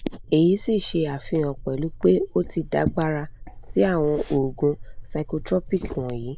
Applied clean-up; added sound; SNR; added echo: neural mask model Resemble Enhance denoiser.